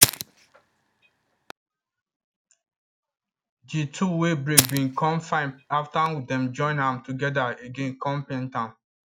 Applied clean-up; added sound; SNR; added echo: none; Fire; -1 dB; none.